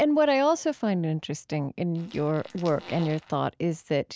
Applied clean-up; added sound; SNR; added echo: none; Fart; 20 dB; none.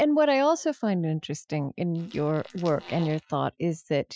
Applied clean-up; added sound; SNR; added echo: classical method Wiener filter.